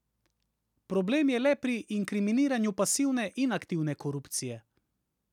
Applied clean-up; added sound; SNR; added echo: none; none; none; none.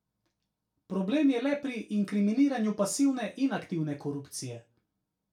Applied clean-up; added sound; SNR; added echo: none; none; none; reverberation time 0.2 s.